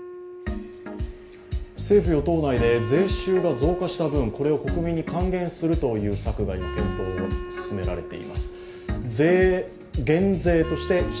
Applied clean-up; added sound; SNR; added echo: none; Wind instrument, woodwind instrument; 14 dB; reverberation time 1.5 s.